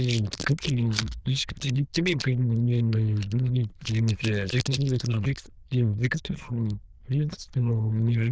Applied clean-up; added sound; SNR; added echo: neural diffusion model UNIVERSE++.